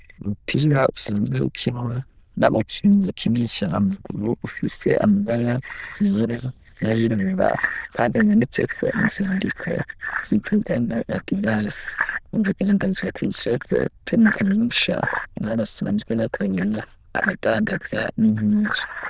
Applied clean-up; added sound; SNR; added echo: neural diffusion model UNIVERSE++.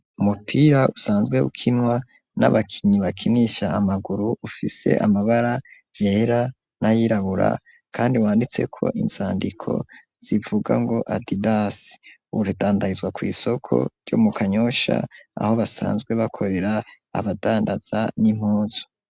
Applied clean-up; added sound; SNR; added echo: none; none; none; none.